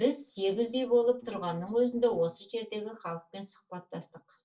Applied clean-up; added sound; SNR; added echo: neural separator model SepFormer DNS4.